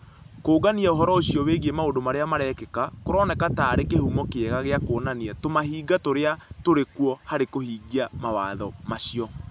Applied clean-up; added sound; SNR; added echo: none; none; none; none.